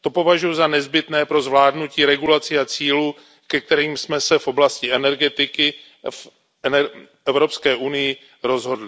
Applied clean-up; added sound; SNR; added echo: none; none; none; none.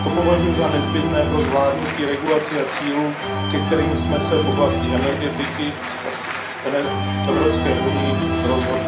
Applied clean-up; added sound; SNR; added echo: none; Organ; 0 dB; reverberation time 0.6 s.